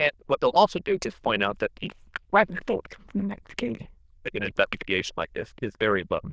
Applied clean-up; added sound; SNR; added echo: neural diffusion model UNIVERSE++.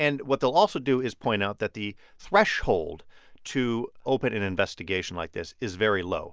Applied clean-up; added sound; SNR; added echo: none; none; none; none.